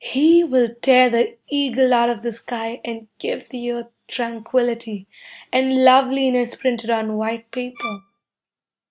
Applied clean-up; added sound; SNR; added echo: neural mask model RNNoise.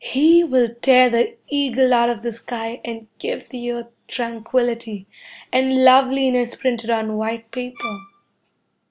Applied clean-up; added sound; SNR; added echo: none; Bowed string instrument; 14 dB; none.